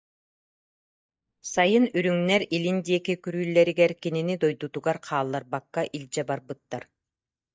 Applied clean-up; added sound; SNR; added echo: neural mask model DeepFilterNet 3.